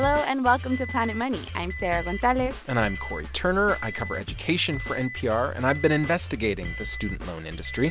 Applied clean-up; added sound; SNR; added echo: none; Alarm; 14 dB; none.